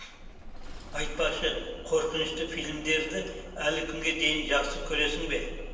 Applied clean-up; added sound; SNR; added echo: none; Engine starting / Bus; 9 dB; reverberation time 1.2 s.